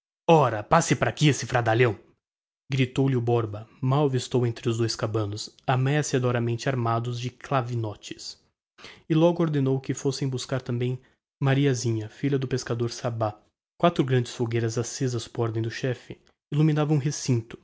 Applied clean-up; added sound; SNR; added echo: none; none; none; none.